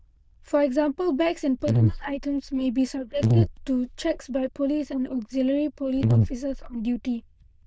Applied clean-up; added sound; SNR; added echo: neural diffusion model UNIVERSE++.